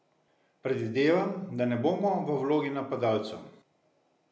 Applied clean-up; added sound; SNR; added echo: none; none; none; none.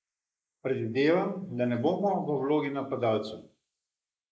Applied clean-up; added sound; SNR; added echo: neural mask model Resemble Enhance denoiser.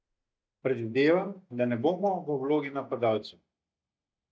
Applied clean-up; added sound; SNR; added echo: neural mask model DeepFilterNet 3.